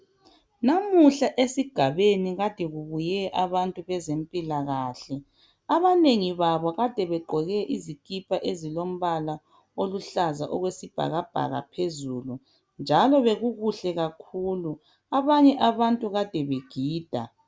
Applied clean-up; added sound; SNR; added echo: none; none; none; none.